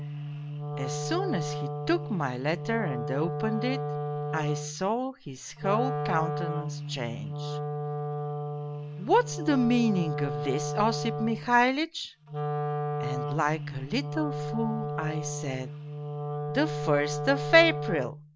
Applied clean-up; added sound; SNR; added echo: none; Wind instrument, woodwind instrument; 3 dB; none.